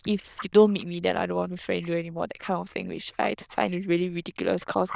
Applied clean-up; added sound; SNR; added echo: neural diffusion model UNIVERSE++.